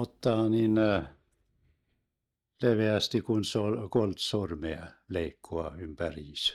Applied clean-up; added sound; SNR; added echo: neural mask model DeepFilterNet 3.